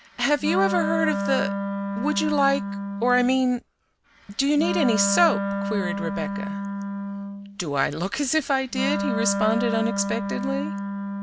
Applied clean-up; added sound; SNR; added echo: none; Wind instrument, woodwind instrument; 3 dB; none.